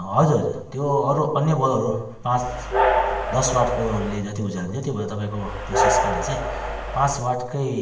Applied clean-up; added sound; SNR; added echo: none; Train; 1 dB; reverberation time 0.9 s.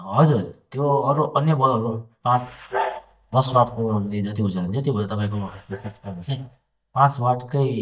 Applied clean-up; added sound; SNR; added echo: neural mask model DeepFilterNet 3.